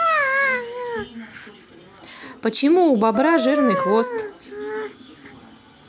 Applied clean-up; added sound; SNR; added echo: none; none; none; none.